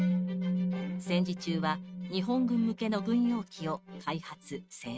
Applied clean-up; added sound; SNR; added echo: neural mask model RNNoise.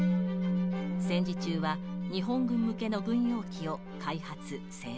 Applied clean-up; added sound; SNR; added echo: none; Musical instrument; 0 dB; none.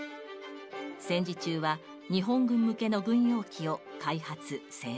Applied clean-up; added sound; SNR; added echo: none; none; none; none.